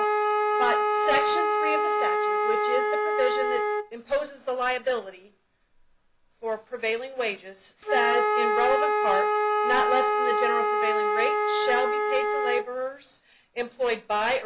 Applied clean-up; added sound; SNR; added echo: none; Wind instrument, woodwind instrument; -3 dB; none.